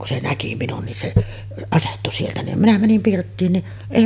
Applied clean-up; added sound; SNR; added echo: none; none; none; none.